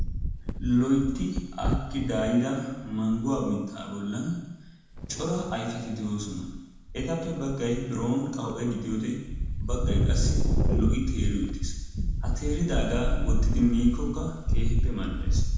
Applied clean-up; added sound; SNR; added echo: none; Wind; -1 dB; reverberation time 1.0 s.